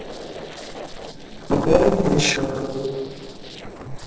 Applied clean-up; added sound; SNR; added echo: neural separator model SepFormer DNS4.